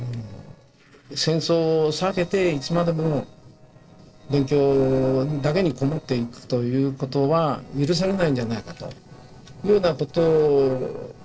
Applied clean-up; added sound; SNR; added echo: neural separator model SepFormer DNS4.